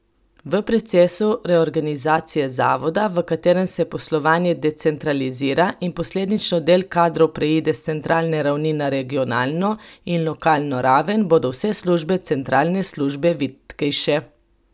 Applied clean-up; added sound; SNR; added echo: none; none; none; none.